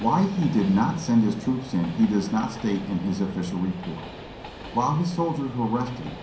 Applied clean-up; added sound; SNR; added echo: none; Train; 15 dB; reverberation time 0.6 s.